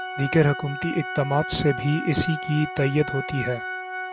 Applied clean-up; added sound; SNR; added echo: none; Organ; 8 dB; none.